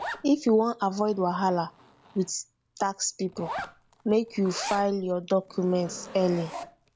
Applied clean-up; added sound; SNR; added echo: none; Zipper (clothing); 14 dB; none.